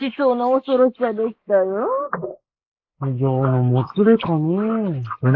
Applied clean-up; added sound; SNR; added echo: neural mask model Resemble Enhance denoiser.